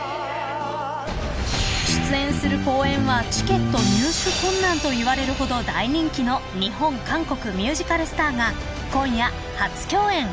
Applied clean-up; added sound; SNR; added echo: none; Guitar; 2 dB; none.